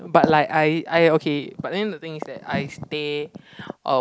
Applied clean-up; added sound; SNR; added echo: none; none; none; none.